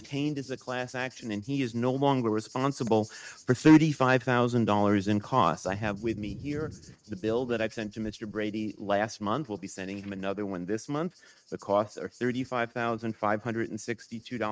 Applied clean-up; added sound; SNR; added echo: neural mask model RNNoise.